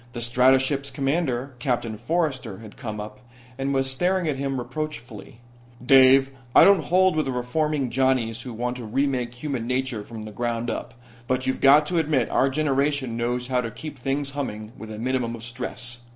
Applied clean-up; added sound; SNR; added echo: none; none; none; none.